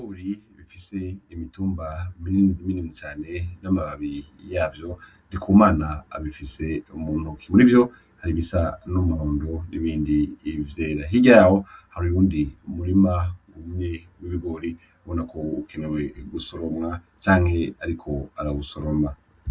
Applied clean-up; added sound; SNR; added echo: none; none; none; none.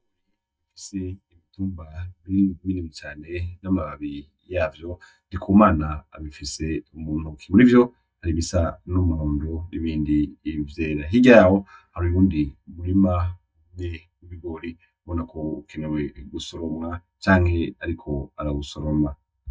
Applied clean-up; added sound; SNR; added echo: neural mask model DeepFilterNet 3.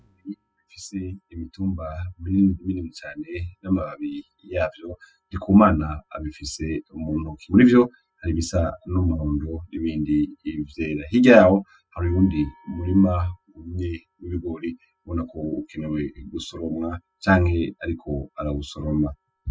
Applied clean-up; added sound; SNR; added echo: classical method spectral subtraction.